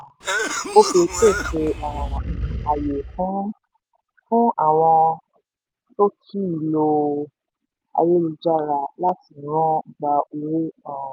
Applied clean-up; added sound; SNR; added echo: none; Cough + Animal; 5 dB; none.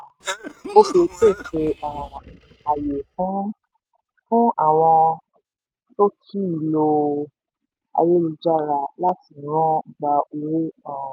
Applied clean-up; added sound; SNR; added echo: neural mask model RNNoise.